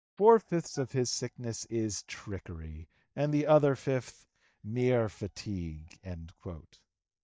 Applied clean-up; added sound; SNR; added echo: neural mask model DeepFilterNet 3.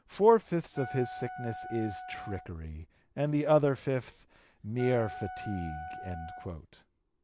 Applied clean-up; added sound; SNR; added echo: none; Wind instrument, woodwind instrument; 12 dB; none.